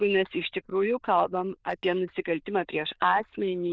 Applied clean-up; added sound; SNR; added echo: neural diffusion model UNIVERSE++.